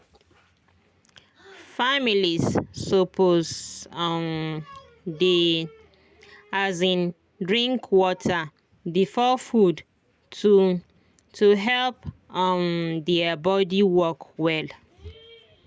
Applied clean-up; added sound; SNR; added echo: none; none; none; none.